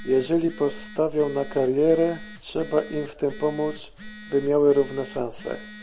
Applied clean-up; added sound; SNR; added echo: none; Telephone; 15 dB; none.